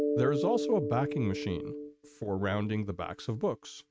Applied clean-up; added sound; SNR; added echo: neural mask model RNNoise.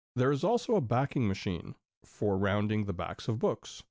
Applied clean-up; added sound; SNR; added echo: none; none; none; none.